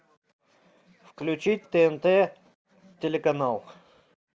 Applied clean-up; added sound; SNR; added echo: none; none; none; none.